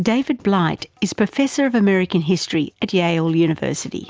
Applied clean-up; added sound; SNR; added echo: none; none; none; none.